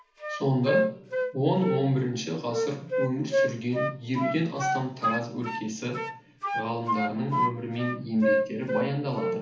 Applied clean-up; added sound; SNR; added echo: none; Wind instrument, woodwind instrument; 1 dB; reverberation time 0.4 s.